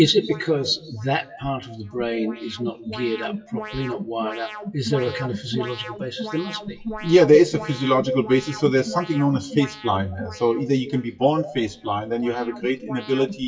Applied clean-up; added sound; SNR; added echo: classical method WPE with log-MMSE.